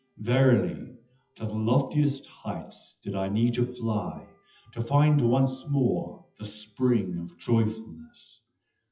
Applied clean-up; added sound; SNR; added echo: classical method WPE with log-MMSE.